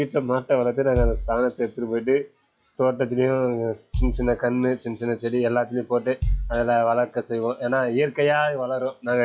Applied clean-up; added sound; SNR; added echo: classical method log-MMSE.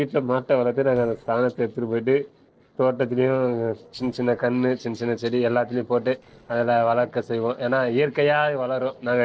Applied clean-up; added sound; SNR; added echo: neural separator model SepFormer DNS4.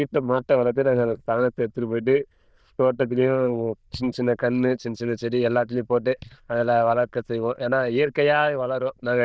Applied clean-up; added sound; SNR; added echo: neural diffusion model UNIVERSE++.